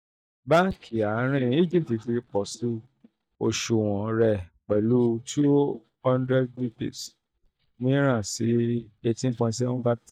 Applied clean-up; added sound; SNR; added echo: neural mask model DeepFilterNet 3.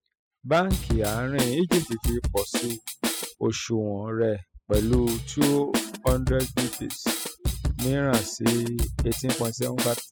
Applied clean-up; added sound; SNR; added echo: classical method spectral subtraction.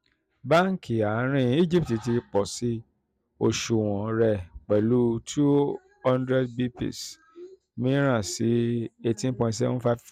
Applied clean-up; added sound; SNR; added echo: none; none; none; none.